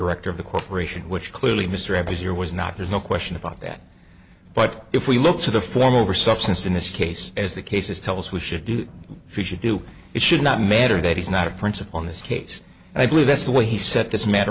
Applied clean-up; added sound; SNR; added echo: none; none; none; none.